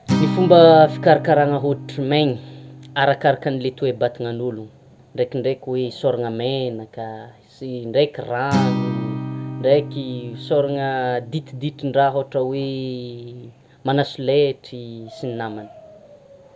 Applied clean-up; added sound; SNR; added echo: none; Acoustic guitar; 10 dB; none.